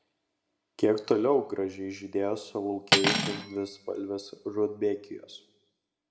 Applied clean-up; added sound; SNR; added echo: none; Cutlery, silverware; 0 dB; reverberation time 0.7 s.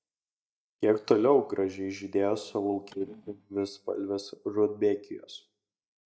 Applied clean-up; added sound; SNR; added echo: neural mask model DeepFilterNet 3.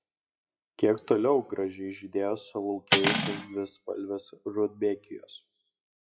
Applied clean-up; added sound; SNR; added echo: classical method WPE with log-MMSE.